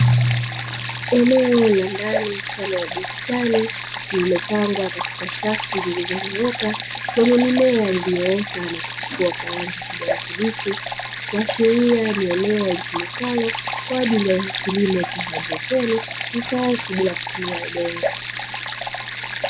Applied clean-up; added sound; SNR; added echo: none; Stream; 5 dB; none.